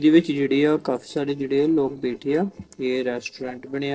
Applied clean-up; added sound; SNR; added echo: neural separator model SepFormer DNS4.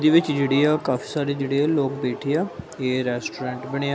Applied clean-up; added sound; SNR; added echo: none; none; none; none.